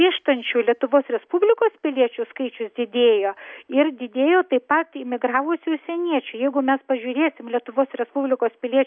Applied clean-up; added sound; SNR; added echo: none; none; none; none.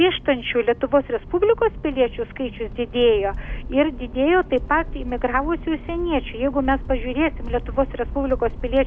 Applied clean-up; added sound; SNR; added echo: none; Accelerating, revving, vroom; 10 dB; none.